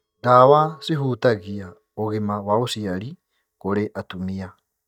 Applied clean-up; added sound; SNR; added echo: neural mask model DeepFilterNet 3.